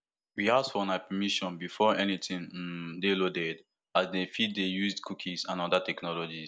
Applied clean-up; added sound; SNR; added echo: none; none; none; none.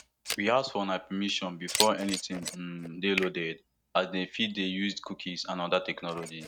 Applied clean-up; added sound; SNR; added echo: neural mask model RNNoise.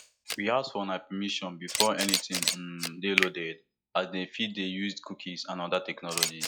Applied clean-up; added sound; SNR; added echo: classical method log-MMSE.